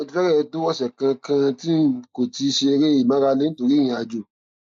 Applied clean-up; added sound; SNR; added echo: neural mask model Resemble Enhance denoiser.